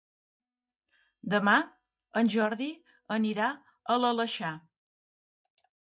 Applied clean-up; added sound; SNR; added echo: neural mask model DeepFilterNet 3.